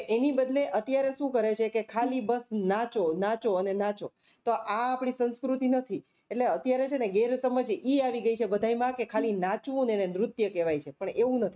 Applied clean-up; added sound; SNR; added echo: neural mask model RNNoise.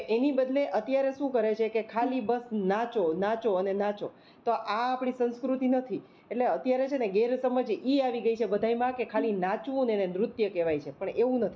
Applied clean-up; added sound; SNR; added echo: none; Bowed string instrument; 17 dB; none.